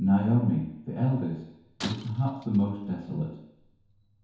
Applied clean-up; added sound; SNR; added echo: none; Shatter; 18 dB; reverberation time 1.0 s.